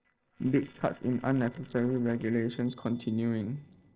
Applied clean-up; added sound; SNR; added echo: neural separator model SepFormer DNS4.